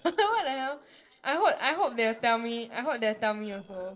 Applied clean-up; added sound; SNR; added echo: neural separator model SepFormer DNS4.